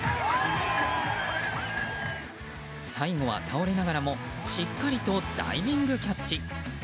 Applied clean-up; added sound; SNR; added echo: none; none; none; none.